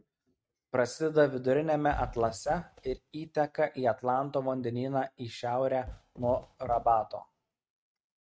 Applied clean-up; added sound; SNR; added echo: neural mask model RNNoise.